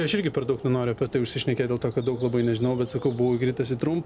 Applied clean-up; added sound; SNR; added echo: none; Bird; 17 dB; none.